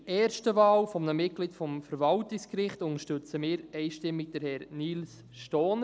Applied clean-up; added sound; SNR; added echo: none; none; none; none.